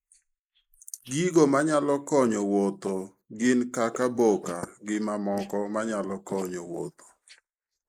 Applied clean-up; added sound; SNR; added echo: neural mask model Resemble Enhance denoiser.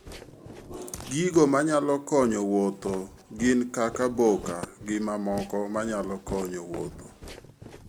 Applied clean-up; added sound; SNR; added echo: none; Walk, footsteps; 16 dB; none.